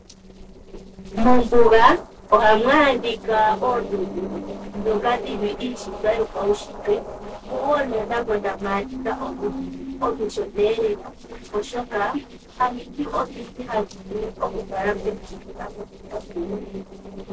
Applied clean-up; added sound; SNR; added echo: neural separator model SepFormer DNS4.